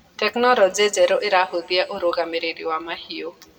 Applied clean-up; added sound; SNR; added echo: none; none; none; reverberation time 1.4 s.